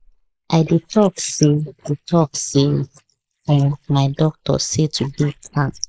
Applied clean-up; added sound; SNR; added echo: neural mask model Resemble Enhance denoiser.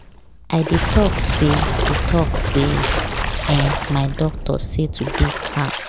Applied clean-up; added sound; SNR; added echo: none; Splash, splatter + Boom; 1 dB; none.